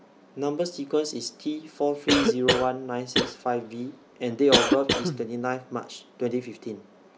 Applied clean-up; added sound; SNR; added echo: none; Cough; -1 dB; none.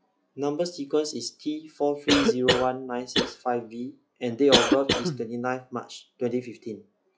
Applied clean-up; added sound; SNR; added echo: classical method log-MMSE.